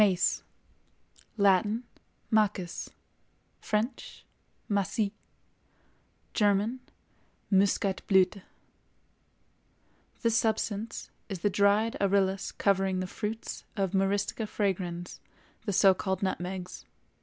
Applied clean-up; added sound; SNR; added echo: none; none; none; none.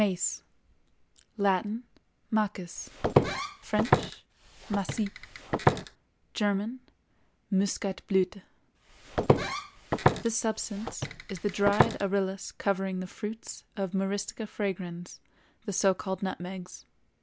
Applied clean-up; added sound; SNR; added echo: none; Walk, footsteps; -2 dB; none.